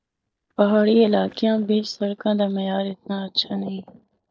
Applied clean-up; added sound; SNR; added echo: neural mask model DeepFilterNet 3.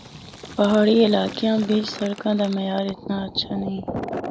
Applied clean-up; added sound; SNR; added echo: none; Fill (with liquid); 12 dB; none.